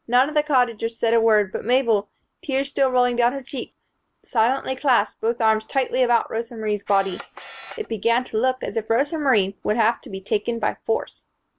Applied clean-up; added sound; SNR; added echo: none; Camera; 18 dB; none.